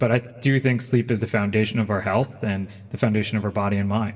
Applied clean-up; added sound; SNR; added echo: none; none; none; reverberation time 1.5 s.